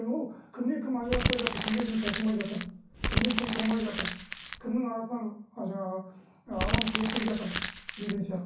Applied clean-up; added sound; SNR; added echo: none; Crumpling, crinkling; 0 dB; reverberation time 0.6 s.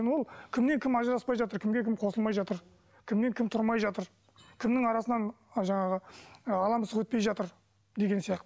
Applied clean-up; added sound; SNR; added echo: none; none; none; none.